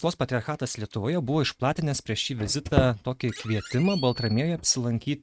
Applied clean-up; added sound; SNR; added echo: neural mask model RNNoise.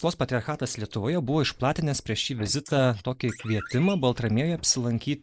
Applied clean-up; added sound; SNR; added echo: neural mask model Resemble Enhance denoiser.